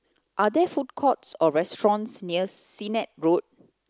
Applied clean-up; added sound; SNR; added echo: none; none; none; none.